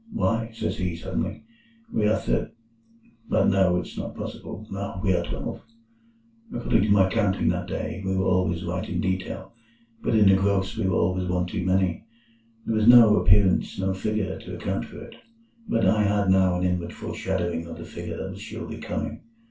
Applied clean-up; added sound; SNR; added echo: none; none; none; reverberation time 0.2 s.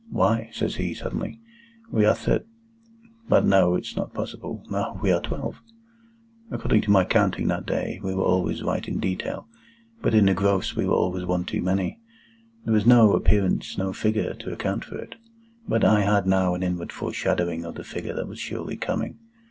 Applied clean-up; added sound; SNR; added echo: none; none; none; none.